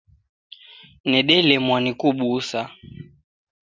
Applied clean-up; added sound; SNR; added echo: none; none; none; none.